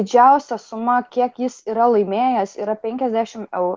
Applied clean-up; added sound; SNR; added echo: none; none; none; none.